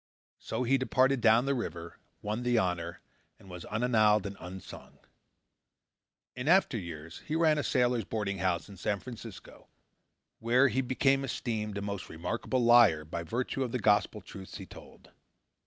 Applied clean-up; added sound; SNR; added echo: none; none; none; none.